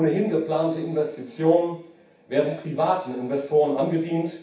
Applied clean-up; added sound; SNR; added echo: none; none; none; reverberation time 0.7 s.